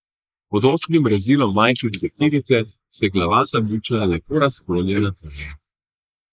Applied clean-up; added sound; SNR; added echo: neural mask model Resemble Enhance denoiser.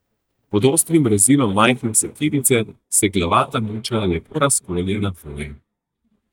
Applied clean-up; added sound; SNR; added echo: neural mask model DeepFilterNet 3.